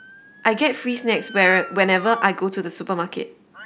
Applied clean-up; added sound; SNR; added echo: none; Motor vehicle (road) / Siren; 17 dB; none.